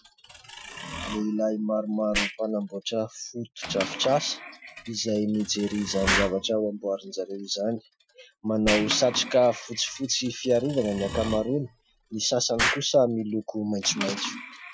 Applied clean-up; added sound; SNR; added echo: classical method Wiener filter.